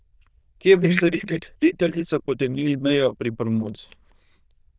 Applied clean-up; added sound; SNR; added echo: neural diffusion model UNIVERSE++.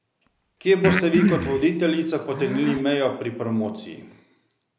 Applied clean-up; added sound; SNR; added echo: none; Breathing; 3 dB; none.